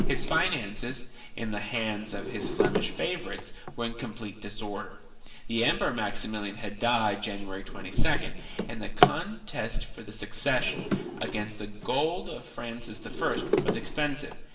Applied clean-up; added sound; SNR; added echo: none; Drawer open or close; 5 dB; reverberation time 0.8 s.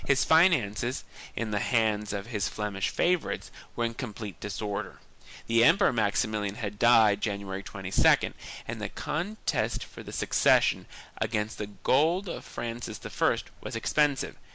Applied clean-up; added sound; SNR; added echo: none; none; none; none.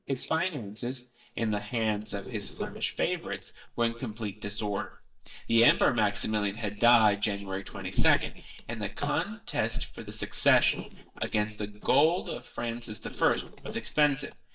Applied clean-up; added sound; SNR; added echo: neural mask model DeepFilterNet 3.